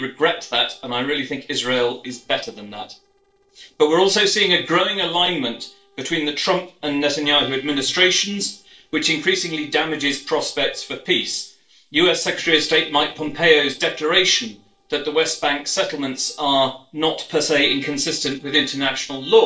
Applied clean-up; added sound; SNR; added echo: neural separator model SepFormer DNS4.